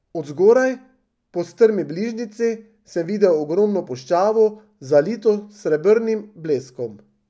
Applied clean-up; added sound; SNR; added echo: none; none; none; none.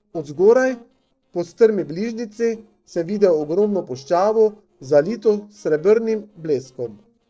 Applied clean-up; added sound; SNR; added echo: neural separator model SepFormer DNS4.